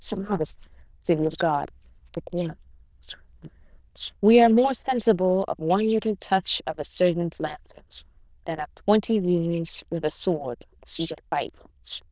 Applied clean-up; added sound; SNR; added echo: neural diffusion model UNIVERSE++.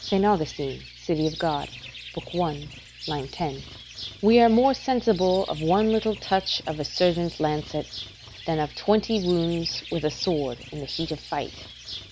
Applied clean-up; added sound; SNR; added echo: none; Bird; 15 dB; none.